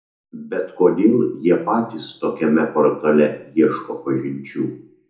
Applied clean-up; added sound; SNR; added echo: none; none; none; reverberation time 0.6 s.